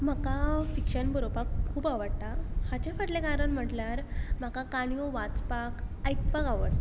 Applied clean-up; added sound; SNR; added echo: none; Camera; -3 dB; none.